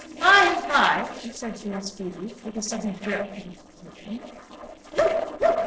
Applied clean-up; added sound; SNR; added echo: neural separator model SepFormer DNS4.